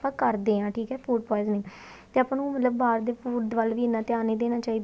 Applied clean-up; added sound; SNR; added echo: none; none; none; none.